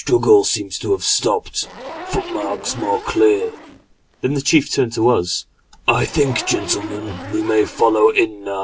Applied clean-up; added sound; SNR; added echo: none; Zipper (clothing); 16 dB; none.